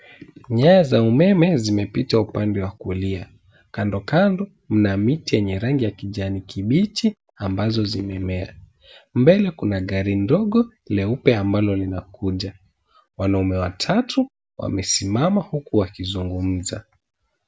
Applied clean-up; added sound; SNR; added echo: none; none; none; none.